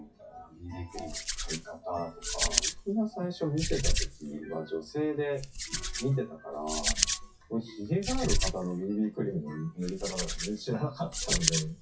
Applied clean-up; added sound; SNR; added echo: classical method WPE with log-MMSE.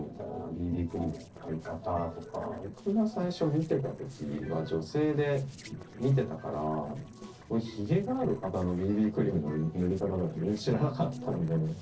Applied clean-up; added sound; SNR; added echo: neural separator model SepFormer DNS4.